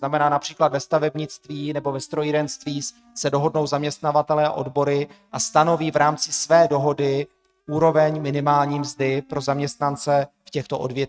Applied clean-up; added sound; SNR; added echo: neural mask model RNNoise.